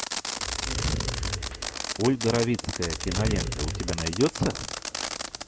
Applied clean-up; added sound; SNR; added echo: none; Fireworks + Animal; 1 dB; none.